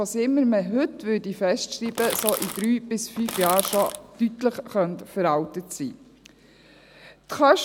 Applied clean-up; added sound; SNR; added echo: none; Crackle; 6 dB; none.